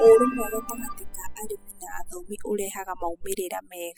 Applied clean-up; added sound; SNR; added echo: classical method spectral subtraction.